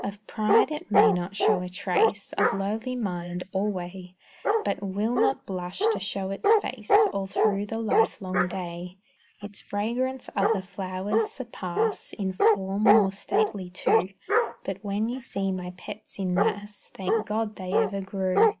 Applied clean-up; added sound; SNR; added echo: neural mask model Resemble Enhance denoiser.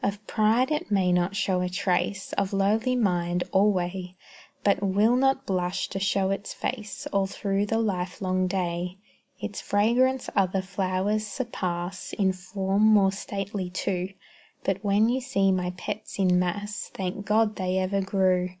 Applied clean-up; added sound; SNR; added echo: none; none; none; none.